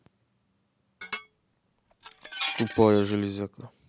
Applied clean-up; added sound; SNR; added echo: none; Dishes, pots, and pans; 8 dB; none.